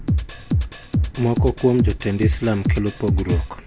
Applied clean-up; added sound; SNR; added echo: none; Drum kit; -1 dB; none.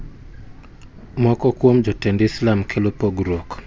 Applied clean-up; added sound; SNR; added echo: none; none; none; none.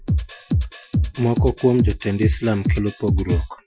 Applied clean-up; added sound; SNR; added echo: classical method Wiener filter.